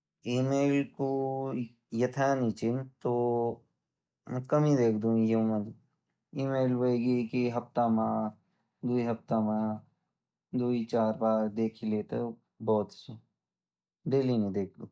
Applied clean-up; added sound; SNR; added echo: none; none; none; none.